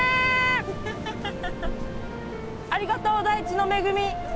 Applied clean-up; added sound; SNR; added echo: none; Ocean; 8 dB; none.